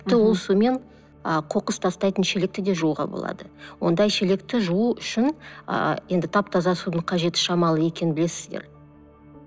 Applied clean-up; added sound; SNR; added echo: none; none; none; none.